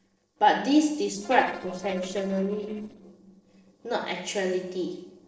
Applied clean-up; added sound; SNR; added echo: neural separator model SepFormer DNS4.